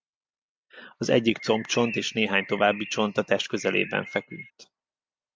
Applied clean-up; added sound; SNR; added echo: neural mask model RNNoise.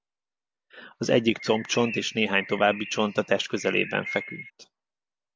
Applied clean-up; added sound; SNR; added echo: none; Bird; 12 dB; none.